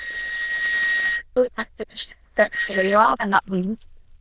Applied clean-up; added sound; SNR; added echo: neural diffusion model UNIVERSE++.